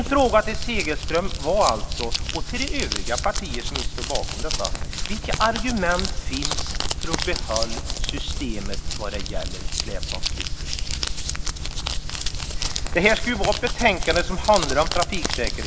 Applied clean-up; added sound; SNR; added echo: none; Crumpling, crinkling; 0 dB; none.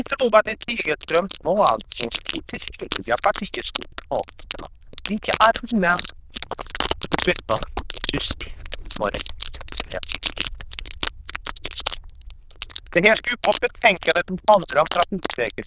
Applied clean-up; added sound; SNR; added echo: neural diffusion model UNIVERSE++.